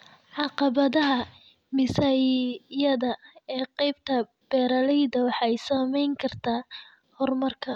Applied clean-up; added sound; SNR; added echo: none; none; none; none.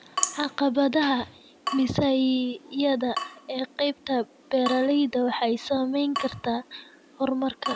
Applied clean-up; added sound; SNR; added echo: none; Drip / Water tap, faucet; 11 dB; none.